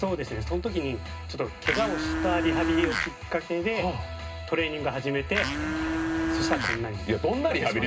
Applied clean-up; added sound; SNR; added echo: none; Domestic sounds, home sounds; -1 dB; reverberation time 0.2 s.